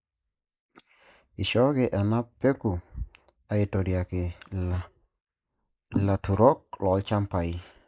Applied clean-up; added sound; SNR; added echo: neural mask model Resemble Enhance denoiser.